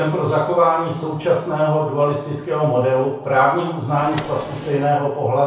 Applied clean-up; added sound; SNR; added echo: none; Microwave oven; 14 dB; reverberation time 0.6 s.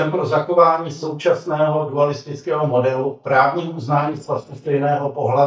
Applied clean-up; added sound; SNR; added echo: neural mask model DeepFilterNet 3.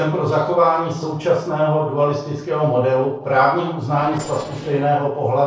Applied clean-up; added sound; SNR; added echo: neural separator model SepFormer DNS4.